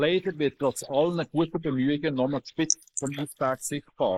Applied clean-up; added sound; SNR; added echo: neural mask model Resemble Enhance denoiser.